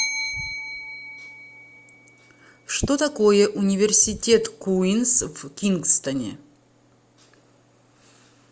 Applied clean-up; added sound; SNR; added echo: none; Bell; 14 dB; none.